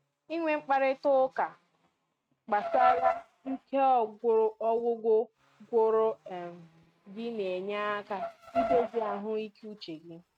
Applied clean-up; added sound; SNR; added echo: neural mask model RNNoise.